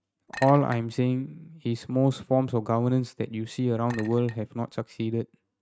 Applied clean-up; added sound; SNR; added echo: neural mask model RNNoise.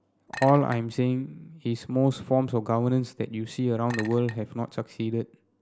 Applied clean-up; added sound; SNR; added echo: none; Chink, clink; 16 dB; none.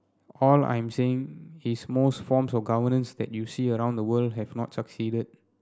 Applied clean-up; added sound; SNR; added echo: none; none; none; none.